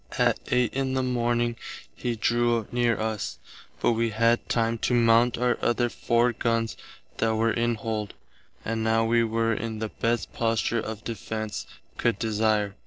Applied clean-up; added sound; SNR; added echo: neural separator model SepFormer DNS4.